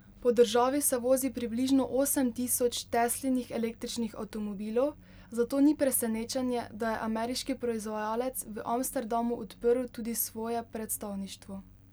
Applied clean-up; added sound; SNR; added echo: none; none; none; none.